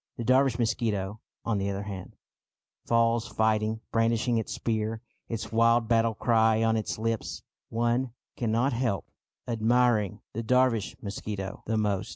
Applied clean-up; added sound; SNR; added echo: none; none; none; none.